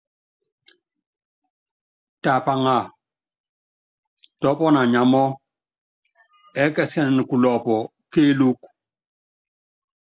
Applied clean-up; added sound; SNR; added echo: none; none; none; none.